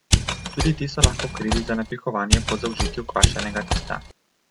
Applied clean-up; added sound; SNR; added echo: none; Mechanisms; -5 dB; none.